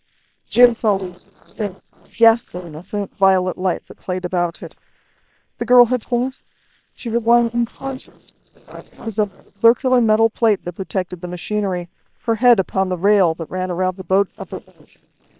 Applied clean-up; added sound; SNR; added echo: neural separator model SepFormer WHAM!.